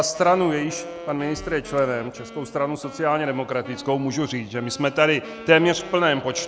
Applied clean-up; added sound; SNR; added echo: none; Wind instrument, woodwind instrument; 16 dB; none.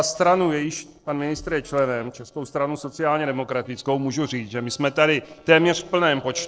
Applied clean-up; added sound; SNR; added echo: neural separator model SepFormer DNS4.